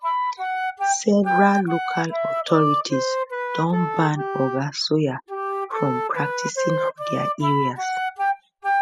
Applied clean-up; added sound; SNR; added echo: classical method spectral subtraction.